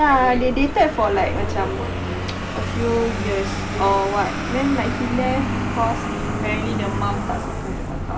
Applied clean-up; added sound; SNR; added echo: none; Vehicle; 2 dB; none.